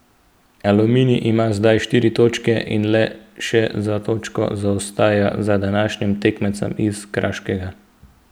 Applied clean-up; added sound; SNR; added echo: none; none; none; none.